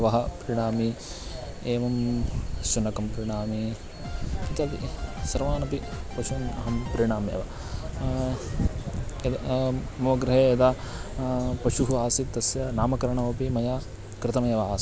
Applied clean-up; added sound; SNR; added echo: none; Drum kit; 10 dB; none.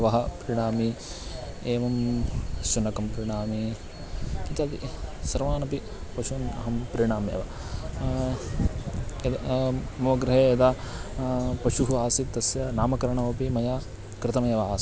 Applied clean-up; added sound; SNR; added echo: none; none; none; none.